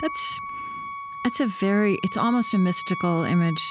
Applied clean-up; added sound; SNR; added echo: none; Wind instrument, woodwind instrument; 10 dB; none.